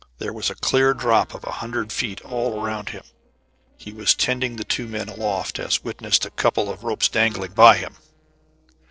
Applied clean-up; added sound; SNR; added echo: neural separator model SepFormer DNS4.